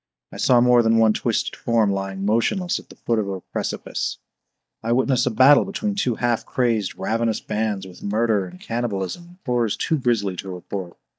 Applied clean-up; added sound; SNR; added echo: neural mask model DeepFilterNet 3.